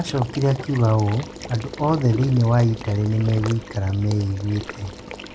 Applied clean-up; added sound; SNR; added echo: none; Water / Liquid; 14 dB; none.